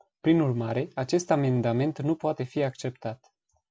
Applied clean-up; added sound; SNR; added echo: none; none; none; none.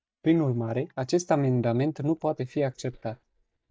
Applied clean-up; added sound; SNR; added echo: neural mask model DeepFilterNet 3.